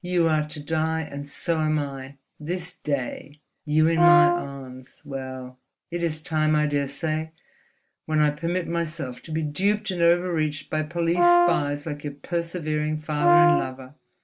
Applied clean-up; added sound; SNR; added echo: none; Brass instrument; -3 dB; none.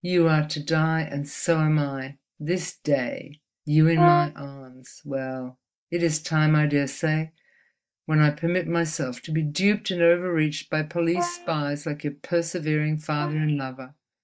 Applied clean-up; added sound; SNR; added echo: neural mask model DeepFilterNet 3.